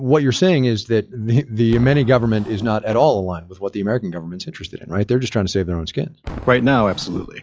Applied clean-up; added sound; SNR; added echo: classical method log-MMSE.